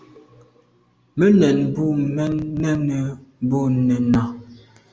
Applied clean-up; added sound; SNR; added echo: none; none; none; none.